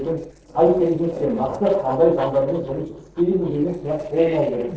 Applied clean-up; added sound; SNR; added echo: neural separator model SepFormer DNS4.